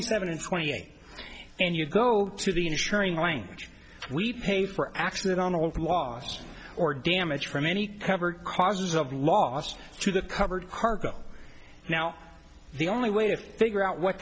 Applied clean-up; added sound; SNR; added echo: none; Hands; 17 dB; none.